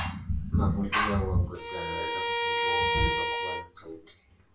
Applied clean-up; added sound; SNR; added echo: none; Bowed string instrument; 0 dB; reverberation time 0.3 s.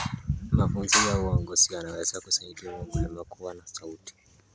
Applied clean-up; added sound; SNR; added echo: none; none; none; none.